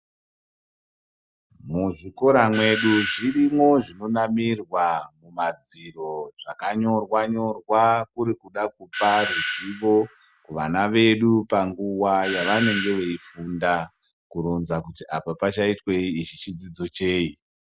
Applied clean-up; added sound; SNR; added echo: none; Doorbell; 6 dB; none.